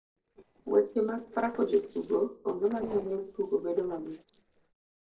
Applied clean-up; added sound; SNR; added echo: neural separator model SepFormer DNS4.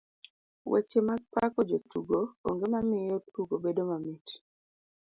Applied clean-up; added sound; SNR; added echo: none; none; none; none.